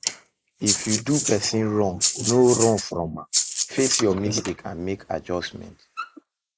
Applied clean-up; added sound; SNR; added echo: neural mask model Resemble Enhance denoiser.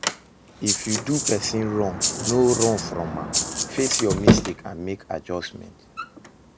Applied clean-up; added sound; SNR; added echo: none; Rattle (instrument) + Sliding door; 0 dB; none.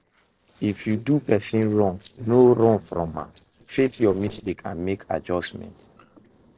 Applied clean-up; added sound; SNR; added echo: neural separator model SepFormer DNS4.